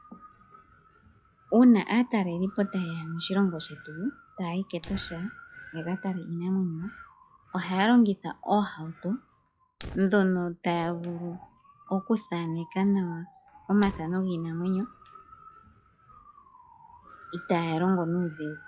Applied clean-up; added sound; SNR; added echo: classical method log-MMSE.